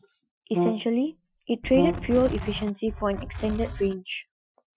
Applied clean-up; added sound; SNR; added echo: classical method Wiener filter.